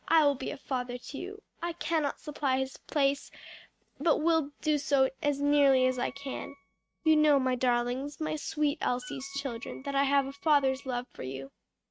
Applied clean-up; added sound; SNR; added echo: neural mask model RNNoise.